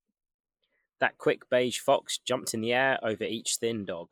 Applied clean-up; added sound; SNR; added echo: neural mask model Resemble Enhance denoiser.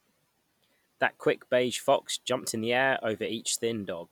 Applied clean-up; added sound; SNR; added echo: none; none; none; none.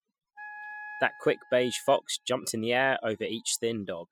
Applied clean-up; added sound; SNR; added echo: classical method spectral subtraction.